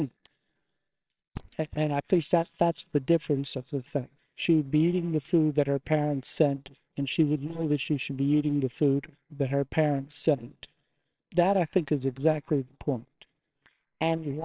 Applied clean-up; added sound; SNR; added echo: neural separator model SepFormer WHAMR!.